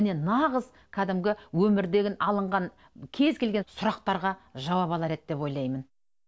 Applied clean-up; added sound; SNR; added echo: none; none; none; none.